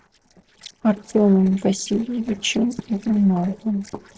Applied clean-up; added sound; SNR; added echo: neural separator model SepFormer DNS4.